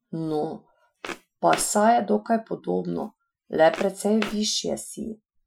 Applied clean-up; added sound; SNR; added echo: classical method Wiener filter.